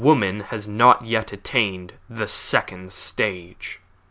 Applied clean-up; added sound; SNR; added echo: none; none; none; none.